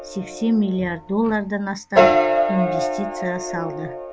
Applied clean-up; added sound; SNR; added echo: none; Piano; -2 dB; none.